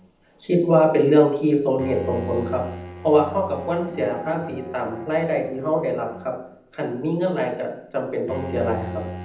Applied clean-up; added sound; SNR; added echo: none; Bowed string instrument; 14 dB; reverberation time 0.8 s.